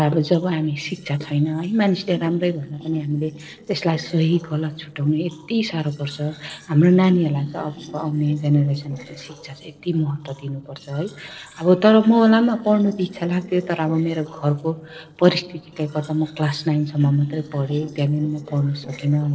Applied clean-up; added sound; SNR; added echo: neural separator model SepFormer DNS4.